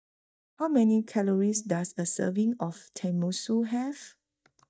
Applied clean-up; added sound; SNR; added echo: neural mask model DeepFilterNet 3.